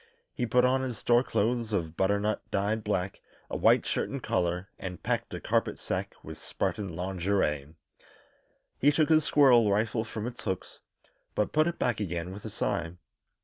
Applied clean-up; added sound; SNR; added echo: none; none; none; none.